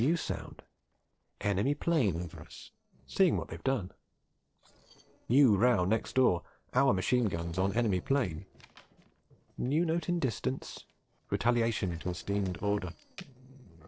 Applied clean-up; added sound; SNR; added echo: neural separator model SepFormer DNS4.